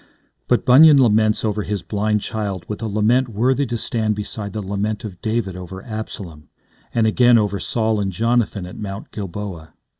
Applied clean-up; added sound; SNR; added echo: none; none; none; none.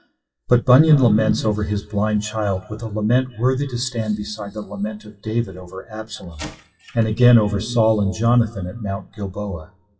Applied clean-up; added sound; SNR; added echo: classical method WPE with log-MMSE.